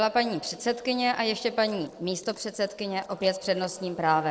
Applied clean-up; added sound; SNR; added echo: neural separator model SepFormer DNS4.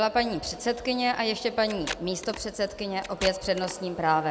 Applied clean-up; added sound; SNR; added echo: none; Packing tape, duct tape; 12 dB; none.